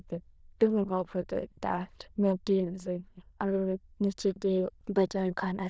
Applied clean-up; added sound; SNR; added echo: neural diffusion model UNIVERSE++.